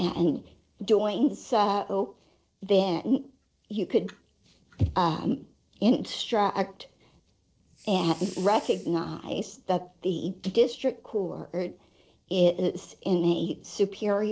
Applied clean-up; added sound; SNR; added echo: neural separator model SepFormer DNS4.